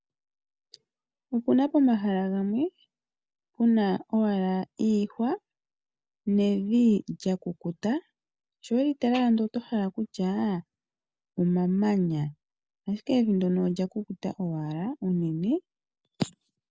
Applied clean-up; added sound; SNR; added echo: none; none; none; none.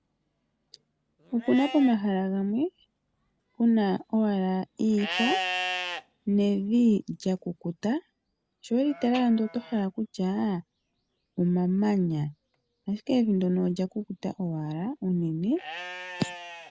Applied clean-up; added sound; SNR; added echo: none; Livestock, farm animals, working animals; 13 dB; none.